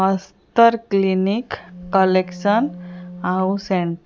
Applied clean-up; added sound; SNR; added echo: none; Wind instrument, woodwind instrument; 17 dB; none.